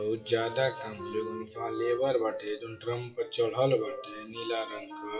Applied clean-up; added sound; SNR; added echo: classical method WPE with log-MMSE.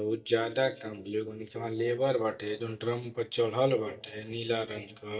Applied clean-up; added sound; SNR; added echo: neural mask model DeepFilterNet 3.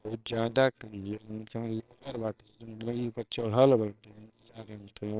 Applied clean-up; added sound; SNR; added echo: neural separator model SepFormer WHAMR!.